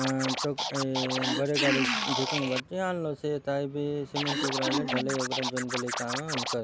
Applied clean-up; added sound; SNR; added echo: none; Cough + Scratching (performance technique); 1 dB; none.